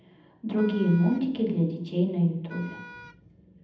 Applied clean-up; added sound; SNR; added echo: none; Wind instrument, woodwind instrument; 20 dB; reverberation time 0.8 s.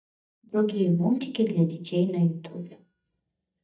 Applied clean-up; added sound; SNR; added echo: neural mask model DeepFilterNet 3.